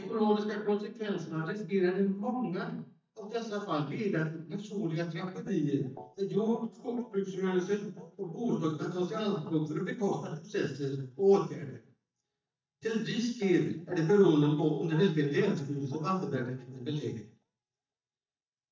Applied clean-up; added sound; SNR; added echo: neural mask model DeepFilterNet 3.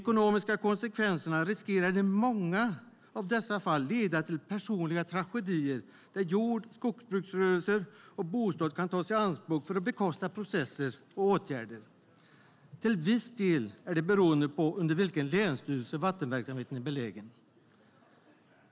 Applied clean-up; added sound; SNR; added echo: none; none; none; none.